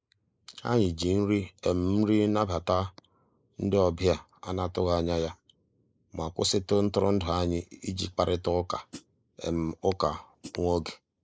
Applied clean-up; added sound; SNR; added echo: neural mask model Resemble Enhance denoiser.